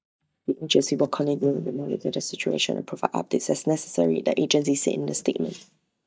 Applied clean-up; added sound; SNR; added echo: neural mask model DeepFilterNet 3.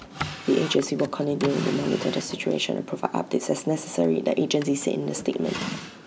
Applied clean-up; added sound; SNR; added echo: none; Drawer open or close; 12 dB; none.